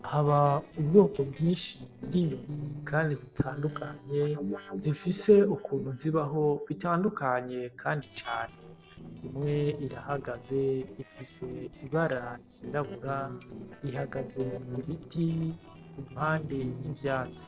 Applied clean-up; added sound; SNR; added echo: neural separator model SepFormer DNS4.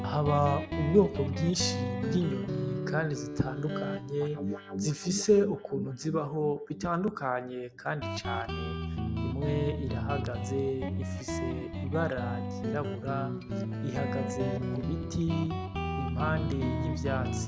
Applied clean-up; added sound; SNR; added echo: none; Guitar; 2 dB; none.